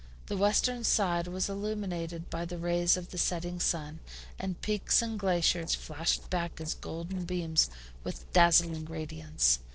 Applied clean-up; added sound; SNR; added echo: neural separator model SepFormer DNS4.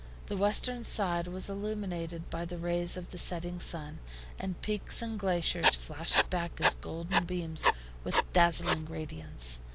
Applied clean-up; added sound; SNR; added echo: none; Writing; 0 dB; none.